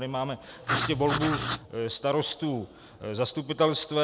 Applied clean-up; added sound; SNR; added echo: none; Writing; 1 dB; none.